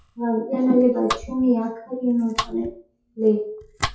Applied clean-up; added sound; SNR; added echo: classical method WPE with log-MMSE.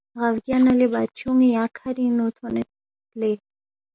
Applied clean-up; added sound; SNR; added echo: none; none; none; none.